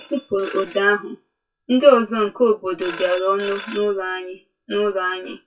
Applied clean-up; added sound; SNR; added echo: classical method WPE with log-MMSE.